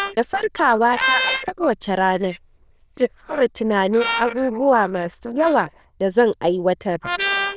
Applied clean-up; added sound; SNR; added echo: neural diffusion model UNIVERSE++.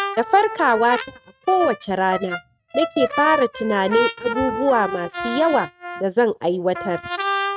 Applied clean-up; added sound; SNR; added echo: neural mask model RNNoise.